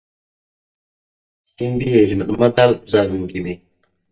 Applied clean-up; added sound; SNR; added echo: neural mask model DeepFilterNet 3.